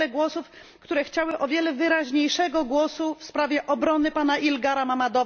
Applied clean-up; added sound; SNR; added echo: none; none; none; none.